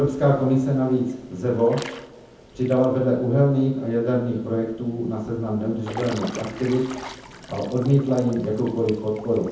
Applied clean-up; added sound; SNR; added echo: none; Drip / Trickle, dribble / Water / Splash, splatter; 18 dB; reverberation time 0.7 s.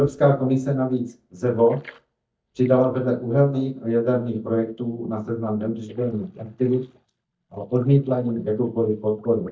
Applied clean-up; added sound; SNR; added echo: neural mask model DeepFilterNet 3.